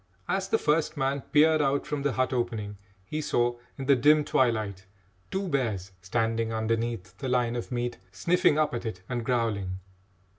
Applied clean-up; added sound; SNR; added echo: none; none; none; none.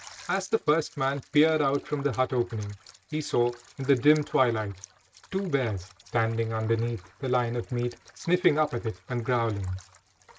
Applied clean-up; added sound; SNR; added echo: neural mask model RNNoise.